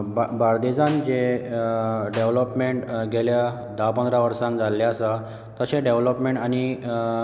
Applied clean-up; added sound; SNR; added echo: none; Clapping; 18 dB; none.